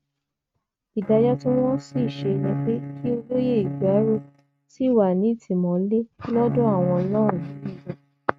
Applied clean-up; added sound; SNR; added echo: neural mask model RNNoise.